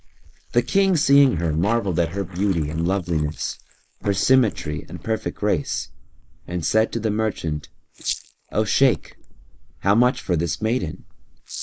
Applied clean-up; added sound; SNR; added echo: neural mask model Resemble Enhance denoiser.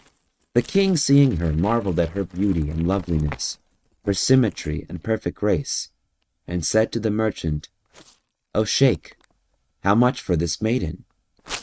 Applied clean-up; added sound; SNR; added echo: neural mask model RNNoise.